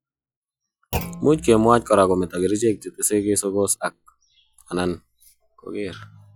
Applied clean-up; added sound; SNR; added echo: classical method log-MMSE.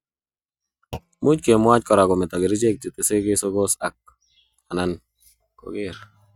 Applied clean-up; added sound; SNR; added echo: neural mask model RNNoise.